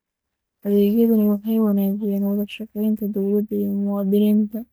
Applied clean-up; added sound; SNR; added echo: neural mask model DeepFilterNet 3.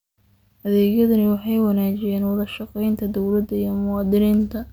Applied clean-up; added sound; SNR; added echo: none; none; none; none.